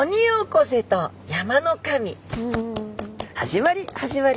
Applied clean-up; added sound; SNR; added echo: none; none; none; none.